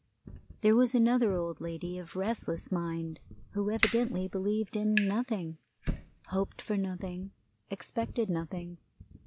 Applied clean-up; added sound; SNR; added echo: none; Fire; 9 dB; none.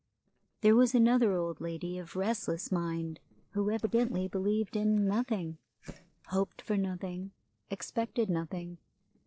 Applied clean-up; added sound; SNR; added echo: neural separator model SepFormer DNS4.